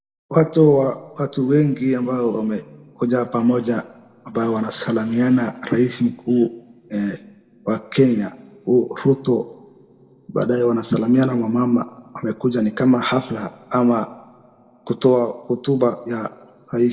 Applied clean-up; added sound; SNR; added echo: none; none; none; reverberation time 1.5 s.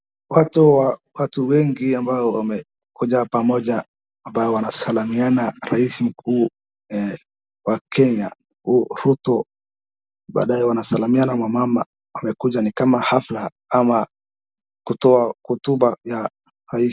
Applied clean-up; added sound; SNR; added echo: none; none; none; none.